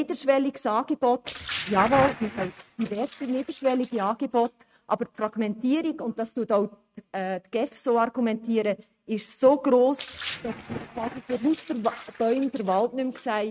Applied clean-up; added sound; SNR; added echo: neural mask model RNNoise.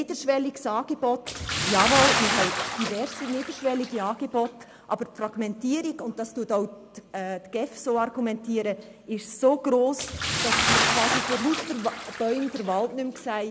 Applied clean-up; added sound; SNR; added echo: none; Bathtub (filling or washing) / Splash, splatter; 3 dB; none.